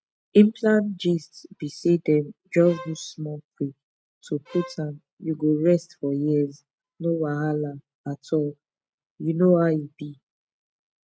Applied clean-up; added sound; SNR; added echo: neural mask model RNNoise.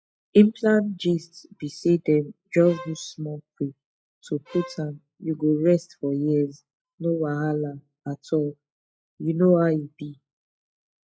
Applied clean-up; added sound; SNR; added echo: classical method log-MMSE.